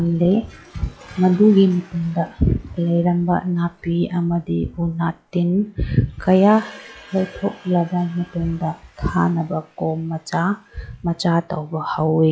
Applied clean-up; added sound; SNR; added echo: classical method log-MMSE.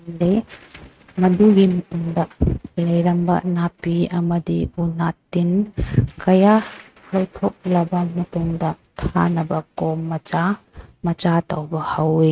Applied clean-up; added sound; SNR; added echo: neural mask model RNNoise.